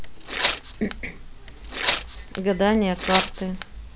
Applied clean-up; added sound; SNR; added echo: none; Tearing; -1 dB; none.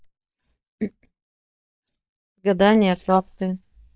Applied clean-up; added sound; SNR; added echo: neural mask model DeepFilterNet 3.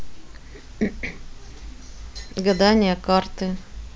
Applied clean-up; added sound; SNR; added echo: none; none; none; none.